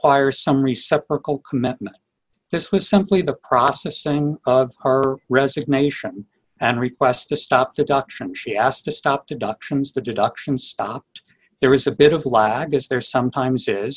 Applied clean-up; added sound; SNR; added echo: none; none; none; none.